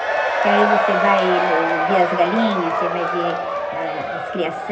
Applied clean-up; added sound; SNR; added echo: none; Crowd / Cheering; -2 dB; reverberation time 0.4 s.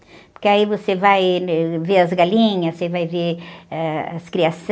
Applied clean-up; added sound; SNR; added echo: none; none; none; none.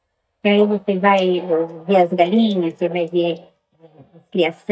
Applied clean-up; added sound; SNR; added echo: neural mask model DeepFilterNet 3.